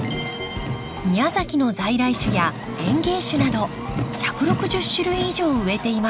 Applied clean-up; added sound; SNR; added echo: none; Car; 6 dB; none.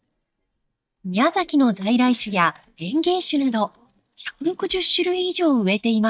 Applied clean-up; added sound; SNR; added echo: neural mask model DeepFilterNet 3.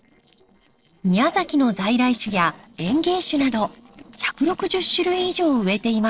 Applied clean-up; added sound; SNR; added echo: neural separator model SepFormer DNS4.